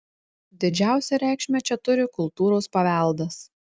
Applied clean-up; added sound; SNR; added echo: none; none; none; none.